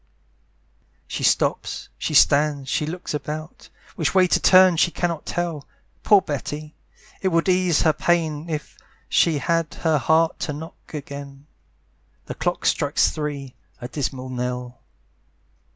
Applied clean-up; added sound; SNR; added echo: none; none; none; none.